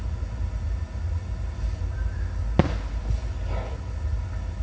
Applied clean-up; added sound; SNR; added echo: none; Fireworks; 7 dB; reverberation time 0.4 s.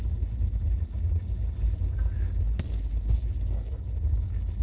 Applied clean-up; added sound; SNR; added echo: neural separator model SepFormer DNS4.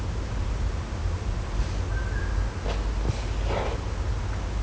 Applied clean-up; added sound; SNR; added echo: none; none; none; none.